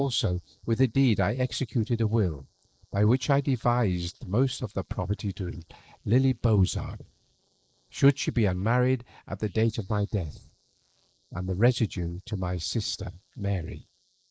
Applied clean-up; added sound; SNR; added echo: neural mask model Resemble Enhance denoiser.